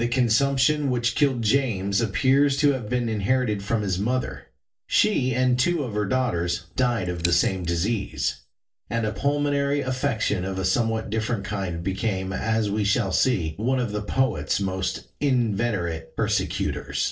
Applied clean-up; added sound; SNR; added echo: neural separator model SepFormer DNS4.